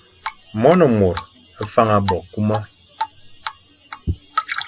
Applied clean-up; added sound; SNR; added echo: none; Drip; 11 dB; none.